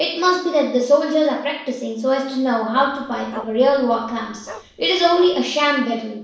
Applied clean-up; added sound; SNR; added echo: neural separator model SepFormer DNS4.